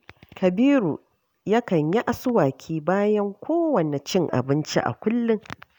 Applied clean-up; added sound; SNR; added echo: none; none; none; none.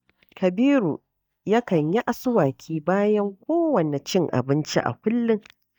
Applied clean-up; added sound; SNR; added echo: neural mask model DeepFilterNet 3.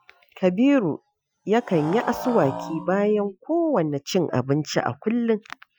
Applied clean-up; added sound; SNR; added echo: classical method Wiener filter.